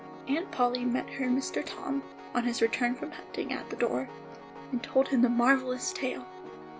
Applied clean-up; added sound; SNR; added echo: none; Piano; 14 dB; none.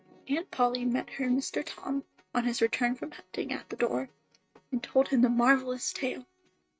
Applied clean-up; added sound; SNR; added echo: neural mask model RNNoise.